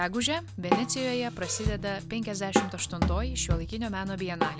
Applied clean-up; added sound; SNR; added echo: none; Drum kit; 1 dB; none.